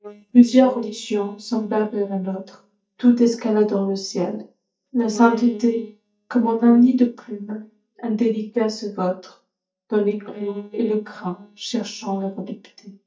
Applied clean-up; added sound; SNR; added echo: neural mask model DeepFilterNet 3.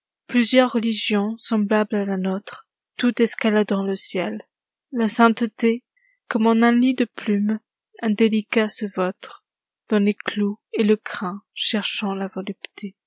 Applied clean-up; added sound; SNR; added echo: none; none; none; none.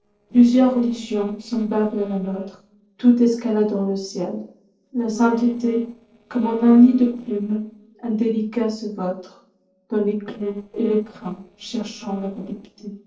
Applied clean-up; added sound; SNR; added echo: neural separator model SepFormer DNS4.